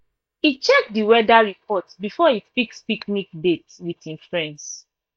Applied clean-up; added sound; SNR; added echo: neural mask model DeepFilterNet 3.